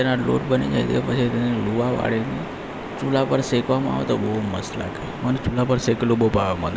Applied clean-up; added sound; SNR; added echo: none; none; none; none.